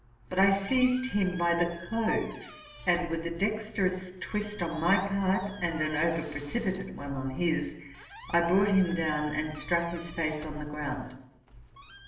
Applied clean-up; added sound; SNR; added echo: none; Squeak; 19 dB; reverberation time 0.8 s.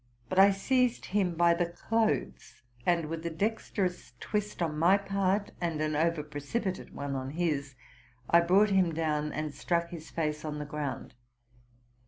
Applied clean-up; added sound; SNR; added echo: none; none; none; none.